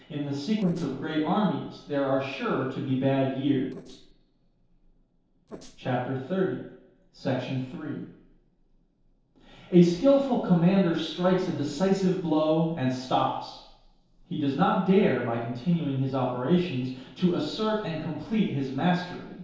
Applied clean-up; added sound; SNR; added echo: neural separator model SepFormer DNS4.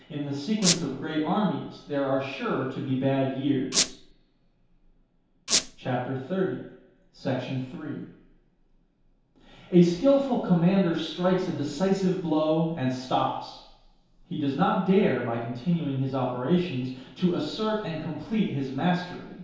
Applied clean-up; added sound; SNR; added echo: none; Squeak; 0 dB; reverberation time 0.8 s.